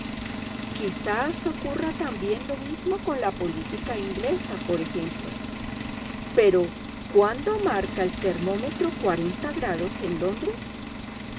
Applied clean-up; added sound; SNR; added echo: none; Engine; 6 dB; none.